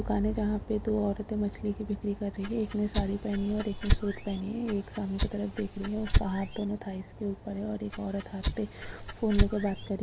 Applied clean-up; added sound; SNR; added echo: none; Rattle (instrument); 0 dB; none.